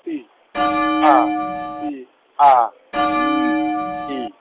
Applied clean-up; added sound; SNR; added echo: none; Bell; -1 dB; none.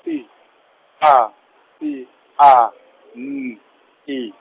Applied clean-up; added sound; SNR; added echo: none; none; none; none.